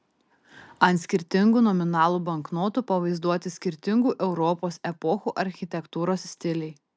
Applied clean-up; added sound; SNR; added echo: none; none; none; none.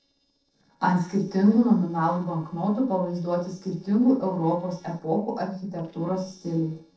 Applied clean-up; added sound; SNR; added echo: neural separator model SepFormer DNS4.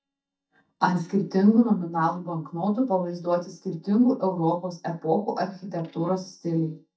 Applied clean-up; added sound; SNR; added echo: neural mask model DeepFilterNet 3.